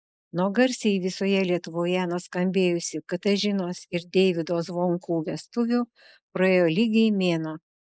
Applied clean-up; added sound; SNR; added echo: neural mask model Resemble Enhance denoiser.